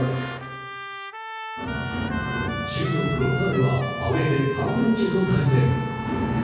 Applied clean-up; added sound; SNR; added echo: none; Trumpet; 10 dB; reverberation time 1.3 s.